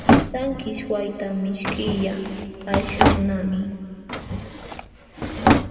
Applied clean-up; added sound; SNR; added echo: none; Drawer open or close; -4 dB; reverberation time 2.4 s.